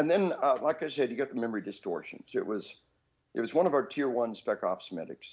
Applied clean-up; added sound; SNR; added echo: none; none; none; none.